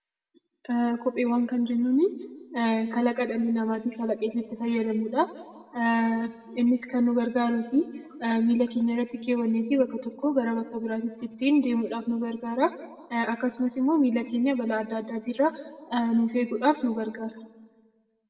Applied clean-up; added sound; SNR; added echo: none; none; none; reverberation time 1.2 s.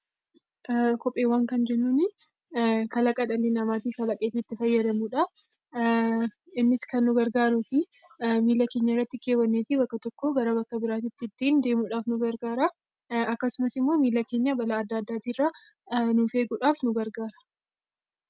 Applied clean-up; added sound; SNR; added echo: none; none; none; none.